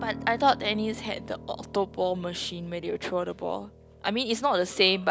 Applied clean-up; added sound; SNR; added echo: none; Piano; 16 dB; none.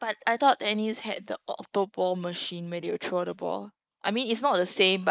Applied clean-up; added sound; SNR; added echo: neural mask model Resemble Enhance denoiser.